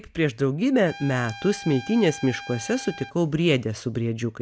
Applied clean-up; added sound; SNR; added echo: none; Trumpet; 16 dB; none.